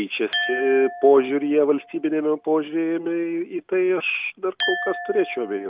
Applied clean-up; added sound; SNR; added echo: none; Glass; 11 dB; none.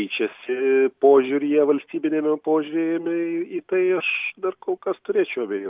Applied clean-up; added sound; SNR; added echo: none; none; none; none.